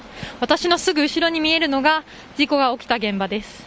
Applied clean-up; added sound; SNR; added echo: none; none; none; none.